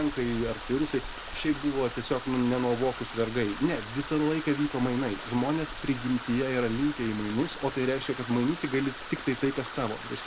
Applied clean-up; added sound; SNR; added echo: none; Alarm + Rain; 9 dB; none.